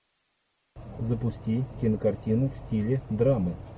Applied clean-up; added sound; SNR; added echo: none; none; none; none.